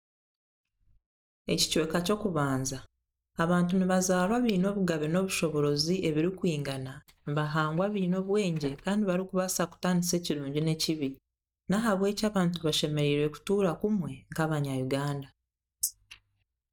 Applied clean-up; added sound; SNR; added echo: neural mask model DeepFilterNet 3.